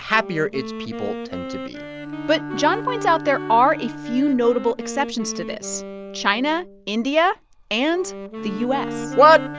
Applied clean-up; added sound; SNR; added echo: none; Bowed string instrument + Wind instrument, woodwind instrument; 10 dB; none.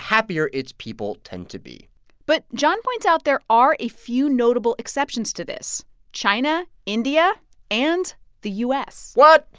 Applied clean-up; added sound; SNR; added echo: none; none; none; none.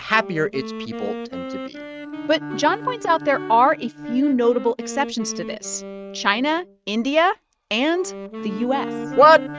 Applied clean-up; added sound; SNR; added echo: neural mask model RNNoise.